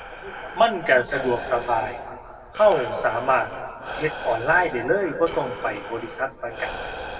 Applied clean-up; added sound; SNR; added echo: none; Breathing; 12 dB; reverberation time 2.3 s.